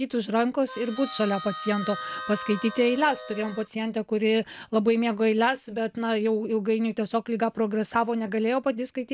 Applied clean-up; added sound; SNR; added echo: none; Harmonica; 12 dB; none.